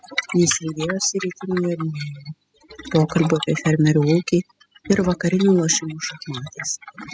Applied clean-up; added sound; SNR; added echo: classical method spectral subtraction.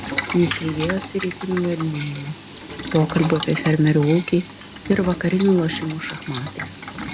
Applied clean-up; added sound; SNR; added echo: none; Boiling; 9 dB; none.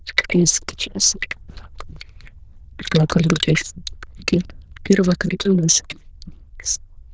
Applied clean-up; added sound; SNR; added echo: neural diffusion model UNIVERSE++.